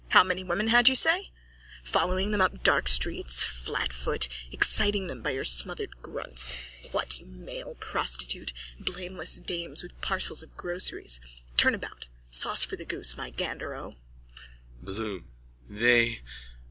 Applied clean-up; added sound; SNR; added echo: none; none; none; none.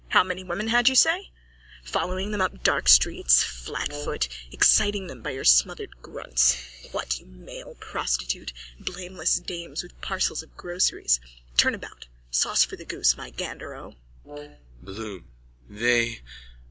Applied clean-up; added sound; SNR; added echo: none; Brass instrument; 16 dB; none.